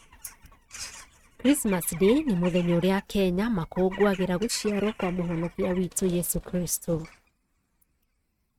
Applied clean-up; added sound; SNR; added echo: neural mask model RNNoise.